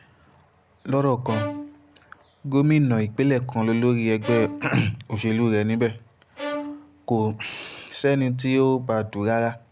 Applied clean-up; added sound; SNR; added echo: none; Bowed string instrument; 11 dB; none.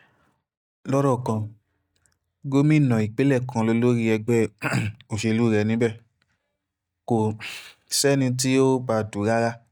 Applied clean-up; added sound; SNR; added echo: neural mask model DeepFilterNet 3.